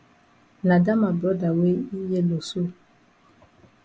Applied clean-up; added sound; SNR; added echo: none; none; none; none.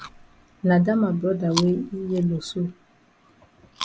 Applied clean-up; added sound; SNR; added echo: none; Chewing, mastication; 14 dB; none.